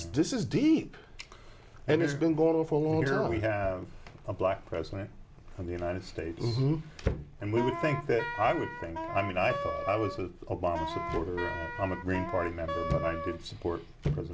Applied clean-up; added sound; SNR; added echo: none; Wind instrument, woodwind instrument; 6 dB; none.